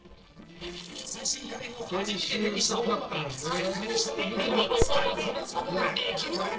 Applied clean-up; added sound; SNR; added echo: neural separator model SepFormer DNS4.